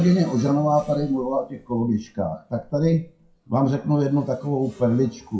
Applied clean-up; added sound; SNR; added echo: classical method WPE with log-MMSE.